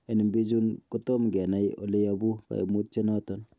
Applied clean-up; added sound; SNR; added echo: none; none; none; none.